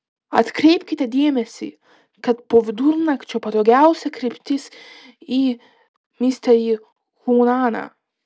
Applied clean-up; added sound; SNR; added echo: none; none; none; none.